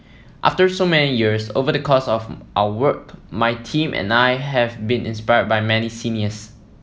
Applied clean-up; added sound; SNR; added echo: none; none; none; none.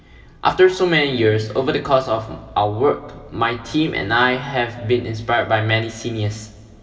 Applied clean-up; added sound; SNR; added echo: none; none; none; reverberation time 2.6 s.